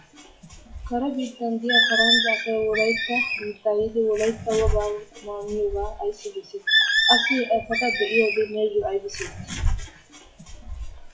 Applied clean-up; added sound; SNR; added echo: classical method WPE with log-MMSE.